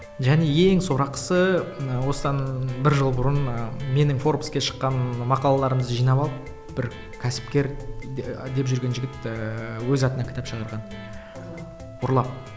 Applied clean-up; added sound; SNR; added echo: none; none; none; none.